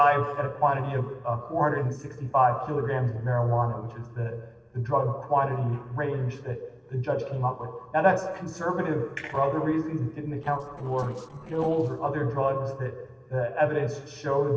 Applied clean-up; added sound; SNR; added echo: neural separator model SepFormer DNS4.